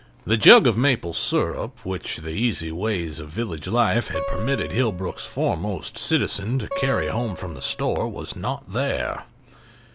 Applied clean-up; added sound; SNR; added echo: none; Acoustic guitar; 11 dB; none.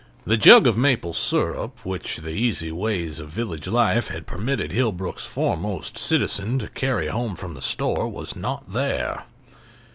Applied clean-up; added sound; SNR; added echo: none; none; none; none.